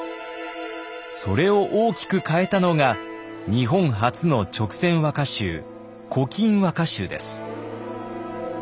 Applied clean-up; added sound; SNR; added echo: none; none; none; none.